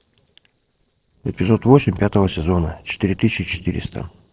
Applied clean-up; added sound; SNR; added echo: neural separator model SepFormer DNS4.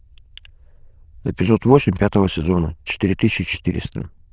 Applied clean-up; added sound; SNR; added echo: neural diffusion model UNIVERSE++.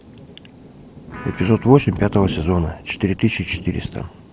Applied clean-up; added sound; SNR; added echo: none; Guitar + Thunder; 14 dB; none.